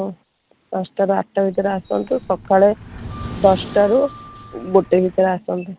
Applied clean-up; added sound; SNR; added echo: none; Sliding door; 15 dB; none.